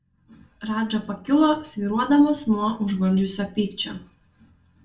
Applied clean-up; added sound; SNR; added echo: none; none; none; reverberation time 0.3 s.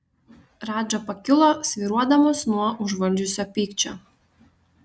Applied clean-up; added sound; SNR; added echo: none; none; none; none.